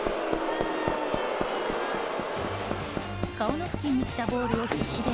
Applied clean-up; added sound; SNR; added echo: none; Hammer; 7 dB; none.